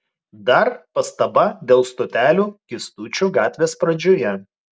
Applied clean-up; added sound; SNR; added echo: none; none; none; none.